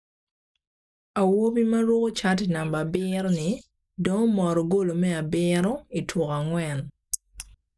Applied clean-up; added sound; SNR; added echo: neural mask model DeepFilterNet 3.